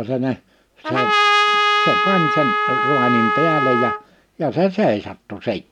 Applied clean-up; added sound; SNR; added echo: none; Trumpet; -4 dB; none.